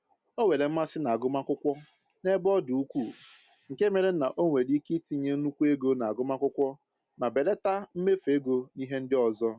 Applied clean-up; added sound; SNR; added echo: none; none; none; none.